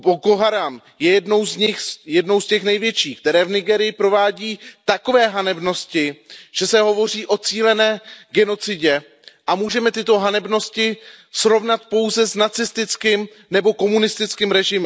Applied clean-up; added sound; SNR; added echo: none; none; none; none.